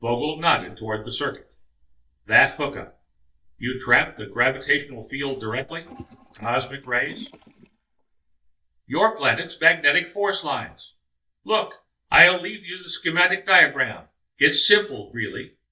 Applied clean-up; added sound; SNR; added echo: neural mask model DeepFilterNet 3.